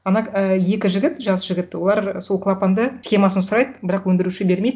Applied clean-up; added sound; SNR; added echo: none; none; none; none.